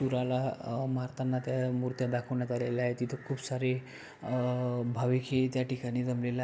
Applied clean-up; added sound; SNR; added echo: none; none; none; none.